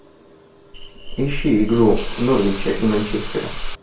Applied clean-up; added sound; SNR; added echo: none; Hiss / Insect; 4 dB; reverberation time 0.3 s.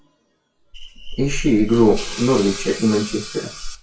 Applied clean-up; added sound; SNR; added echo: classical method WPE with log-MMSE.